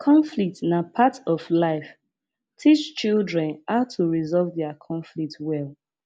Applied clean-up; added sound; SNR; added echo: none; none; none; none.